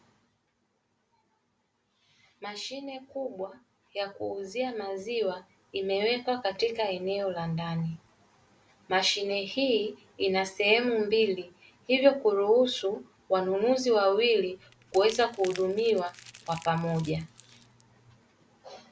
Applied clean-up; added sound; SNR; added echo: none; Crumpling, crinkling; 20 dB; none.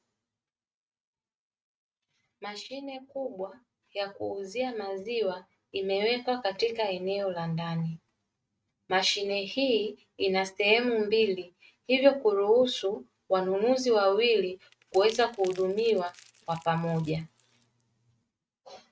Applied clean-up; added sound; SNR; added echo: neural mask model RNNoise.